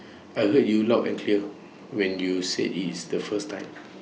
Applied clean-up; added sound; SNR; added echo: none; none; none; none.